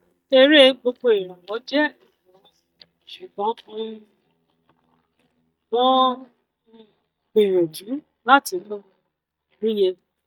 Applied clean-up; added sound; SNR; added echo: neural mask model DeepFilterNet 3.